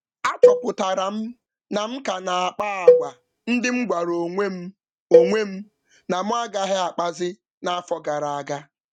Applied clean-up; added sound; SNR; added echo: neural mask model RNNoise.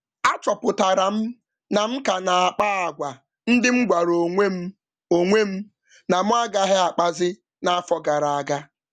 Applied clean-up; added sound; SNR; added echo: none; none; none; none.